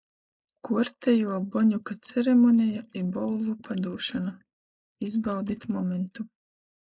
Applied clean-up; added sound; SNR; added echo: neural mask model Resemble Enhance denoiser.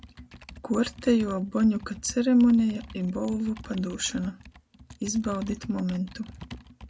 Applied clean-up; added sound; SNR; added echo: none; Computer keyboard; 18 dB; none.